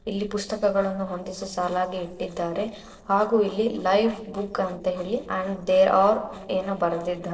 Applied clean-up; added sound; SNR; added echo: neural separator model SepFormer DNS4.